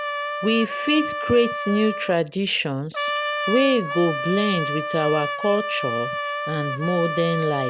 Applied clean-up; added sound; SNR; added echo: none; Trumpet; 4 dB; none.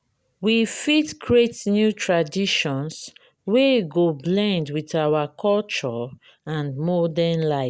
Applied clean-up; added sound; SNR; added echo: none; none; none; none.